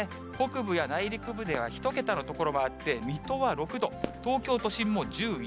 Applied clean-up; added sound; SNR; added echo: none; Fireworks; 17 dB; none.